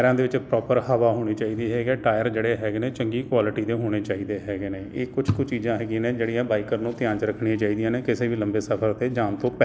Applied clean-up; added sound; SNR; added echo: none; none; none; none.